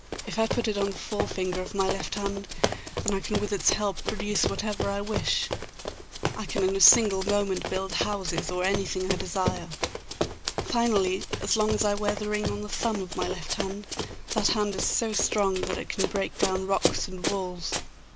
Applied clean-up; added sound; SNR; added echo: none; Run; 5 dB; none.